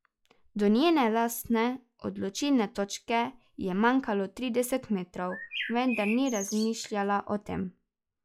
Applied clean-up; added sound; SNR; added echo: classical method log-MMSE.